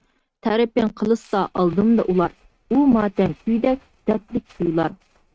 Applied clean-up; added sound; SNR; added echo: neural mask model RNNoise.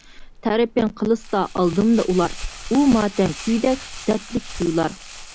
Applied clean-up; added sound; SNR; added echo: none; Crumpling, crinkling; 14 dB; none.